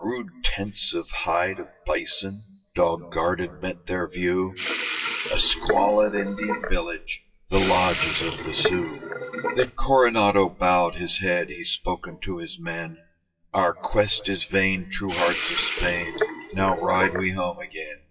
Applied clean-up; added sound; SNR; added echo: classical method WPE with log-MMSE.